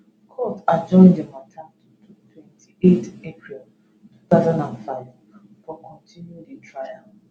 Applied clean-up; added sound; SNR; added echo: none; none; none; none.